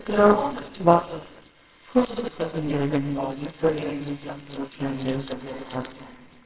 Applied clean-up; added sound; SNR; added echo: neural separator model SepFormer WHAMR!.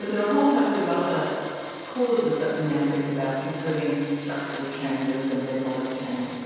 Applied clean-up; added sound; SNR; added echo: none; Domestic sounds, home sounds; 16 dB; reverberation time 2.2 s.